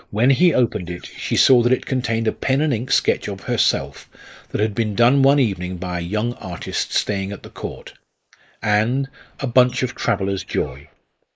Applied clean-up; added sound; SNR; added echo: neural mask model Resemble Enhance denoiser.